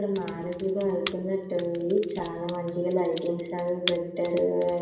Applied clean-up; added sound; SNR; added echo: none; Computer keyboard; 14 dB; reverberation time 1.0 s.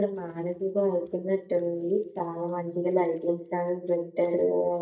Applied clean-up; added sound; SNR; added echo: neural mask model DeepFilterNet 3.